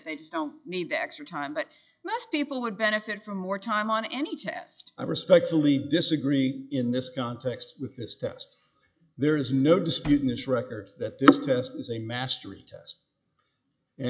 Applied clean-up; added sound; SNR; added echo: classical method log-MMSE.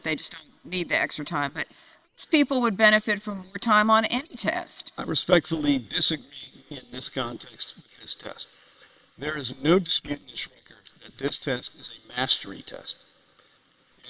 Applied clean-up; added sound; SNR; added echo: neural separator model SepFormer WHAM!.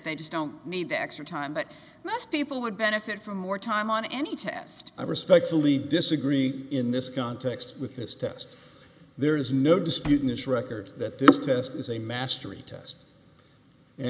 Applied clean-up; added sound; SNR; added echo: none; Slam / Wood; 20 dB; none.